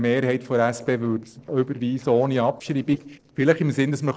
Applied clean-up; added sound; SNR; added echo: neural separator model SepFormer DNS4.